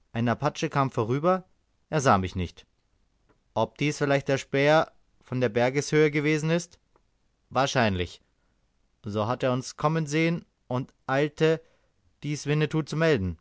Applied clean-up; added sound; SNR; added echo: none; none; none; none.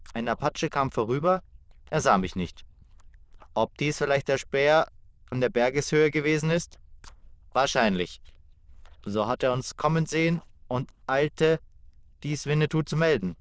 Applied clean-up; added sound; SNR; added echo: neural diffusion model UNIVERSE++.